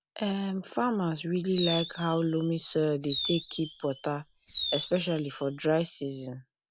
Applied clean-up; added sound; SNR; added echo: none; Fireworks; 6 dB; none.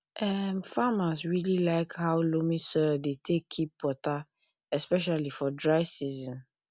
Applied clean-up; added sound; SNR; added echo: none; none; none; none.